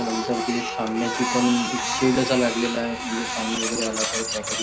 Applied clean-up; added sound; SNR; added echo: none; Printer; 3 dB; none.